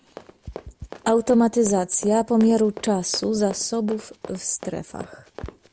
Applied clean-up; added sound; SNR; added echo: none; Run; 18 dB; none.